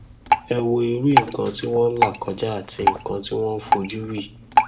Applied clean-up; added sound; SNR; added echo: none; Drip; 0 dB; reverberation time 0.8 s.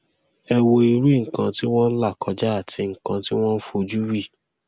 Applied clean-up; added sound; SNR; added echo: none; none; none; none.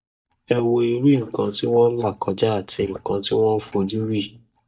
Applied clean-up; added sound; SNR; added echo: neural mask model DeepFilterNet 3.